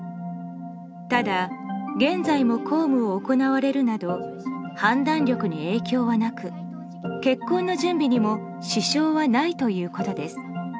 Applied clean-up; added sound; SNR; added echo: none; none; none; none.